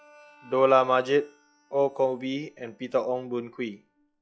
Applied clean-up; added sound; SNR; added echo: classical method log-MMSE.